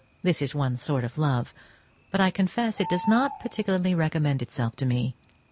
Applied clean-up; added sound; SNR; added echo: none; Bird; 17 dB; none.